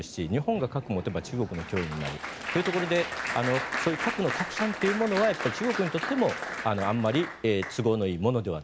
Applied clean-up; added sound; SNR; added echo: none; Applause; 7 dB; none.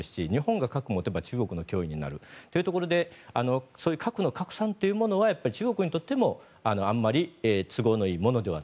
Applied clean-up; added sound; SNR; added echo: none; none; none; none.